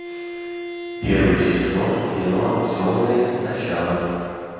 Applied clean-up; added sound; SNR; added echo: none; Bowed string instrument; 14 dB; reverberation time 2.2 s.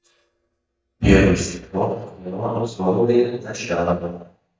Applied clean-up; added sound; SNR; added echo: neural mask model DeepFilterNet 3.